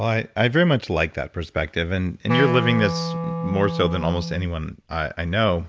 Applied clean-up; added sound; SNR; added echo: none; Wind instrument, woodwind instrument; 5 dB; none.